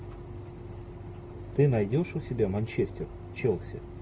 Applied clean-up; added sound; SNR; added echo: none; none; none; none.